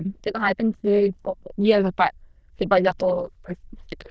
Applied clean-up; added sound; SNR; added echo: neural diffusion model UNIVERSE++.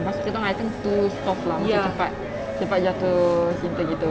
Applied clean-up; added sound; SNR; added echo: none; Piano; 12 dB; none.